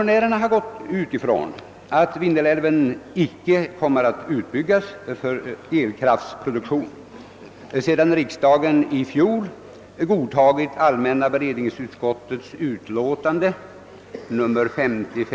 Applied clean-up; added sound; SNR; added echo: none; none; none; none.